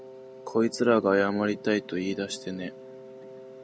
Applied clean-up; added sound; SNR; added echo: none; Wind instrument, woodwind instrument; 17 dB; none.